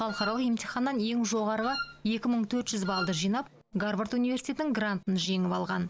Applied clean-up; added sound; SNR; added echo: none; Wind instrument, woodwind instrument; 9 dB; none.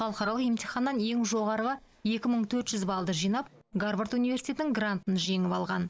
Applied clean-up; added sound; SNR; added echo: neural mask model Resemble Enhance denoiser.